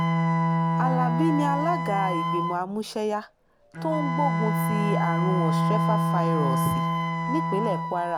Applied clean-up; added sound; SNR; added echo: none; Bowed string instrument + Wind instrument, woodwind instrument; -4 dB; none.